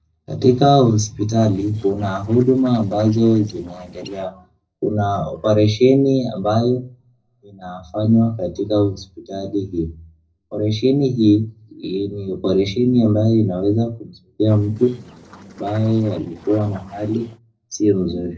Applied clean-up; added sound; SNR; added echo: neural separator model SepFormer DNS4.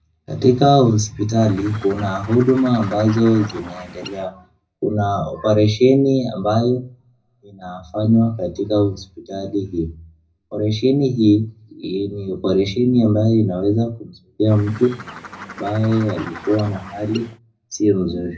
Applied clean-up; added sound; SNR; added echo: none; Bird; 16 dB; reverberation time 0.4 s.